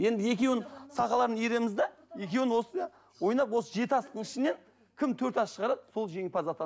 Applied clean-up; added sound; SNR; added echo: none; none; none; none.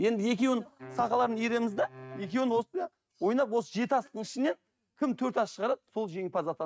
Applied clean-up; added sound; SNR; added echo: neural mask model RNNoise.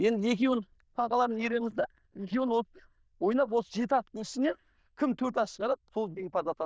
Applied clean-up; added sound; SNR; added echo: neural diffusion model UNIVERSE++.